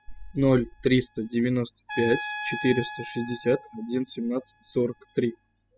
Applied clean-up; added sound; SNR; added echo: classical method spectral subtraction.